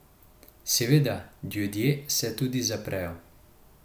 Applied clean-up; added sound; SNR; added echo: none; none; none; none.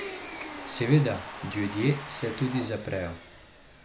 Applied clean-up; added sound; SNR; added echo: none; Domestic sounds, home sounds + Domestic sounds, home sounds; 12 dB; none.